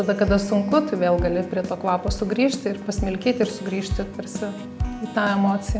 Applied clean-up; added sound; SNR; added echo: none; Keyboard (musical); 8 dB; none.